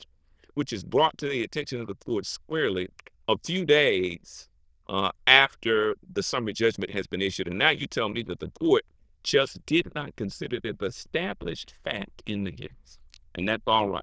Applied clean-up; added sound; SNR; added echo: neural diffusion model UNIVERSE++.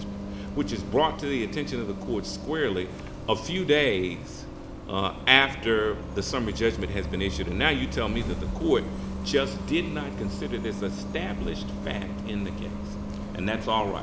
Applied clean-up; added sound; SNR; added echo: none; Bus; 6 dB; none.